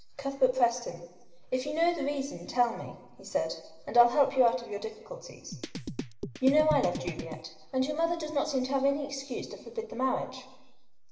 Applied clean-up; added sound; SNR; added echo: none; Drum kit; 7 dB; reverberation time 1.0 s.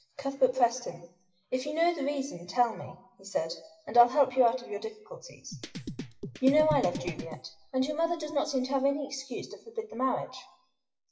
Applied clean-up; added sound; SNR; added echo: classical method WPE with log-MMSE.